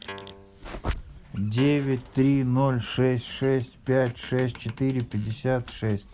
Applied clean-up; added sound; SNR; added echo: none; Squeak + Guitar; 20 dB; none.